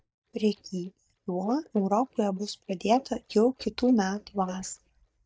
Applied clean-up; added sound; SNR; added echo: neural mask model DeepFilterNet 3.